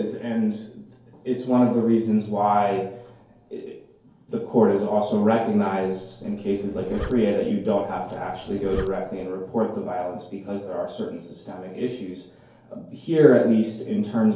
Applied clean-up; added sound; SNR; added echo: none; Zipper (clothing); 15 dB; reverberation time 2.4 s.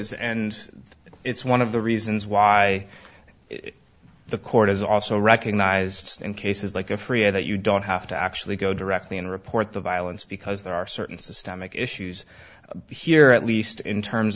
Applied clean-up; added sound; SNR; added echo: none; none; none; none.